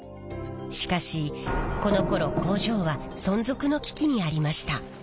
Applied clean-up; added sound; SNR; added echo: none; none; none; none.